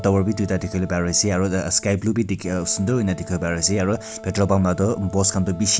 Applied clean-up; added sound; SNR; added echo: none; Wind instrument, woodwind instrument; 18 dB; none.